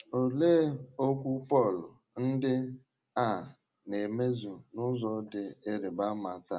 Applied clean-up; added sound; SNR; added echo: none; none; none; none.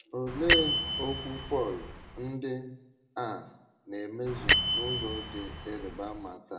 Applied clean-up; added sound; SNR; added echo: none; Bell; -4 dB; reverberation time 0.6 s.